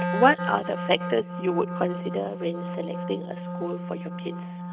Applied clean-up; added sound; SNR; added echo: neural mask model RNNoise.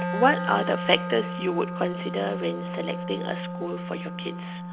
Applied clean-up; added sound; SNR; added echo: none; Wind instrument, woodwind instrument; 4 dB; none.